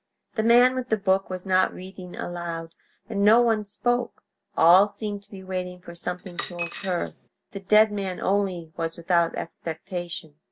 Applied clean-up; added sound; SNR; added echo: none; Coin (dropping); 11 dB; none.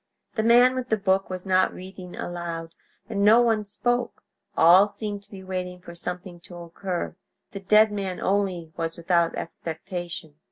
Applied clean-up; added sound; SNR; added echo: none; none; none; none.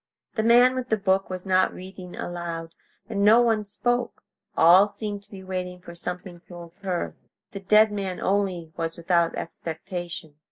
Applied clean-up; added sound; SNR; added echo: neural mask model Resemble Enhance denoiser.